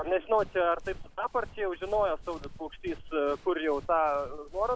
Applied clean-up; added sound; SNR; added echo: none; Run; 14 dB; none.